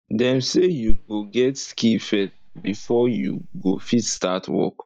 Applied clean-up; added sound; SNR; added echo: neural mask model DeepFilterNet 3.